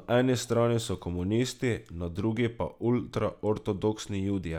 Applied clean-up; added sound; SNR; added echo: none; none; none; none.